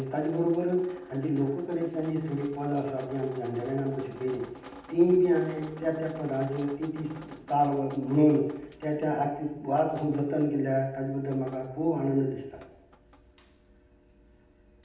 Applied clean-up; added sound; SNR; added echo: none; Drip; 20 dB; reverberation time 0.8 s.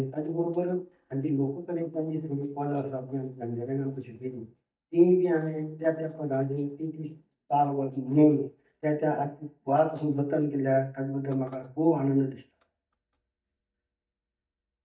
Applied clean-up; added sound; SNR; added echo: neural mask model DeepFilterNet 3.